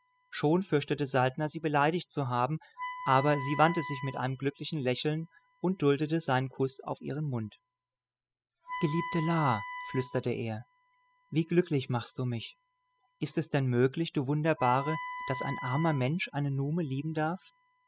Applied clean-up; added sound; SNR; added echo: classical method spectral subtraction.